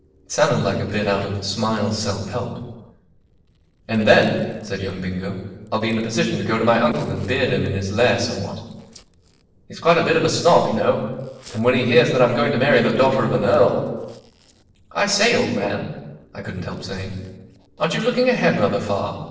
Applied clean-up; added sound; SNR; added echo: neural separator model SepFormer DNS4.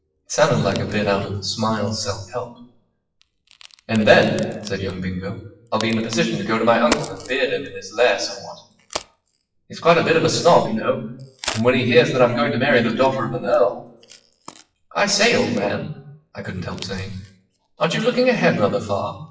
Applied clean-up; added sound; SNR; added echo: classical method WPE with log-MMSE.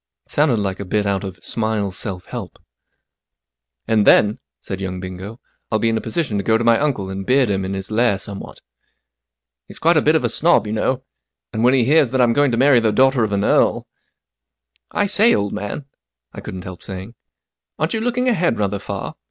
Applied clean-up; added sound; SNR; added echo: none; none; none; none.